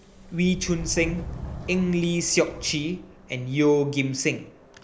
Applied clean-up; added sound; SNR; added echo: none; Subway, metro, underground; 13 dB; none.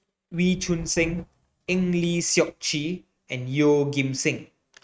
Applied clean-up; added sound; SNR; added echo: neural mask model RNNoise.